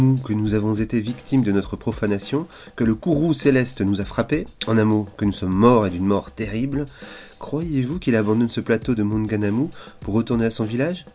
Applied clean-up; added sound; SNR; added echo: none; Drum / Drum kit; 20 dB; none.